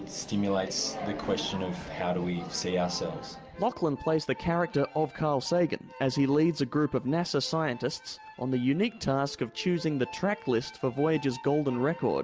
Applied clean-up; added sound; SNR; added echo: none; none; none; none.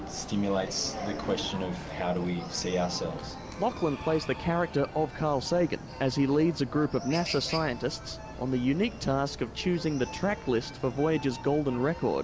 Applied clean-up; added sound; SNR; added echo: none; Chicken, rooster; 13 dB; none.